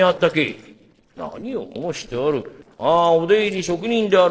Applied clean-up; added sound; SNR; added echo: neural separator model SepFormer DNS4.